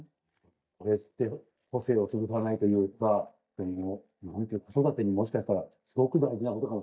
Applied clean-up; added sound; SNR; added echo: neural mask model DeepFilterNet 3.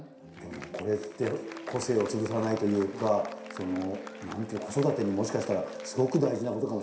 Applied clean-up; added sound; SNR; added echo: none; Applause; 18 dB; reverberation time 0.7 s.